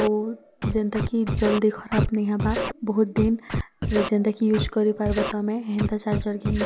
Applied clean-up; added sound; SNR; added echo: none; Scratching (performance technique); 5 dB; none.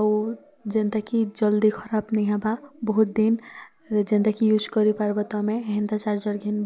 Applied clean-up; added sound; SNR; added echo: none; none; none; none.